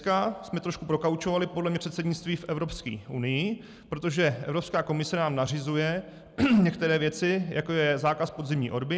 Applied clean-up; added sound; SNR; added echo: none; none; none; none.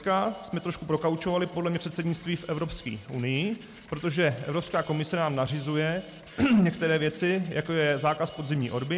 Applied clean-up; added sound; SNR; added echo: none; Printer; 16 dB; none.